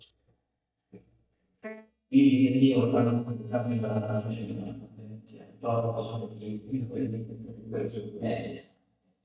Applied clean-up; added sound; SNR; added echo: neural mask model DeepFilterNet 3.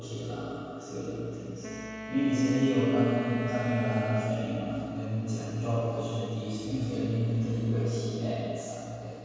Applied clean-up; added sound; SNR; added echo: none; Wind instrument, woodwind instrument; 10 dB; reverberation time 2.2 s.